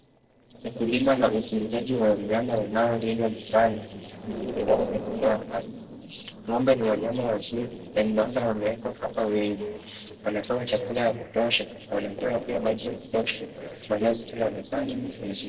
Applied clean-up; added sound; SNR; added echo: neural separator model SepFormer DNS4.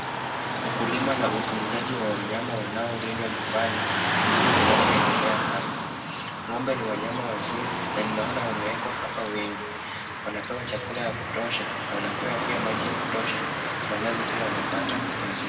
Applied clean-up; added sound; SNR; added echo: none; Car passing by / Traffic noise, roadway noise; -3 dB; reverberation time 2.0 s.